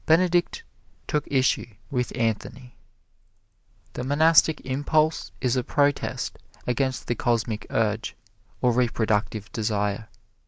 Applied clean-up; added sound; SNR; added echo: none; none; none; none.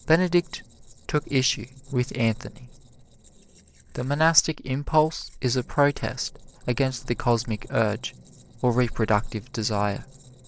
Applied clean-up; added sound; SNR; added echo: neural separator model SepFormer DNS4.